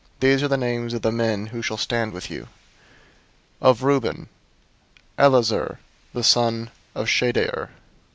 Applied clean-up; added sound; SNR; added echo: none; none; none; none.